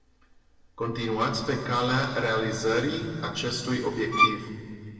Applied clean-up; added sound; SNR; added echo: none; Bowed string instrument; -4 dB; reverberation time 2.0 s.